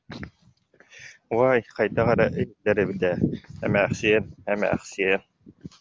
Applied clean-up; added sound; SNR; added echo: none; none; none; none.